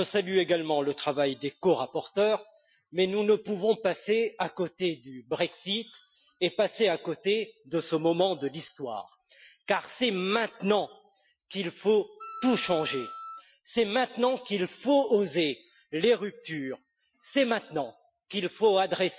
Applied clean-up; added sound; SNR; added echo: classical method Wiener filter.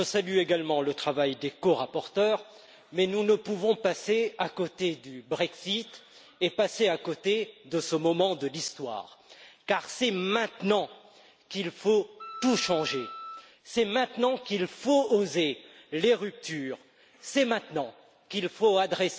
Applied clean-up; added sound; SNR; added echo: none; Wind instrument, woodwind instrument; 14 dB; none.